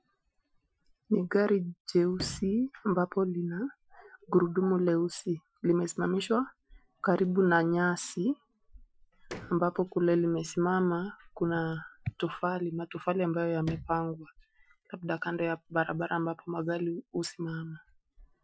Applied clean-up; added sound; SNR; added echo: classical method Wiener filter.